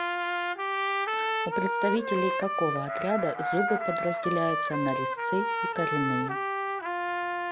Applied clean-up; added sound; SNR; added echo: none; Trumpet; -2 dB; none.